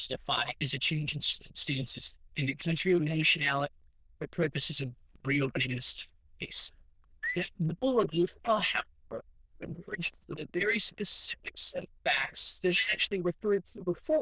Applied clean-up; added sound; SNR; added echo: neural diffusion model UNIVERSE++.